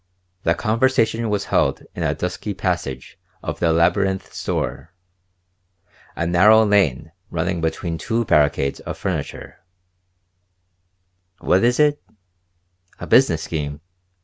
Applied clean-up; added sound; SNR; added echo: none; none; none; none.